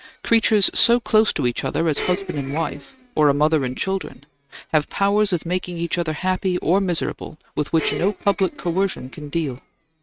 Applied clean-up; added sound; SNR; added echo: neural mask model RNNoise.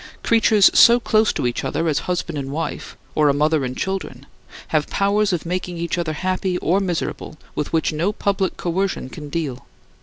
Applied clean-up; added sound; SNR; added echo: none; none; none; none.